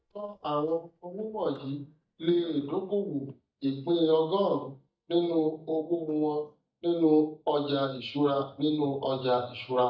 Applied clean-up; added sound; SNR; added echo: neural mask model DeepFilterNet 3.